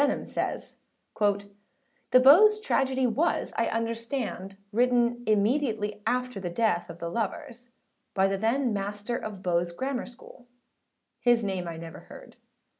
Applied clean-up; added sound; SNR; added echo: none; none; none; none.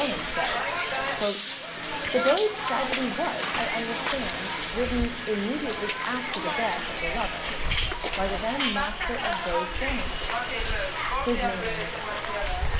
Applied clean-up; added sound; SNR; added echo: none; Hiss; -2 dB; none.